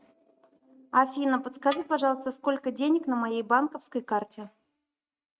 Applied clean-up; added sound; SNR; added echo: neural mask model RNNoise.